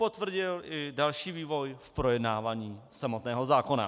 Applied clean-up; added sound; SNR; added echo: none; none; none; none.